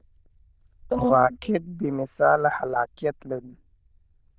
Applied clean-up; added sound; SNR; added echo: neural diffusion model UNIVERSE++.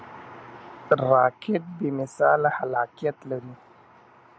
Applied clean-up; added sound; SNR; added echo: none; none; none; none.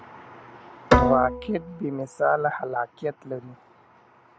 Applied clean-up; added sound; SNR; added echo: none; Bowed string instrument; -1 dB; none.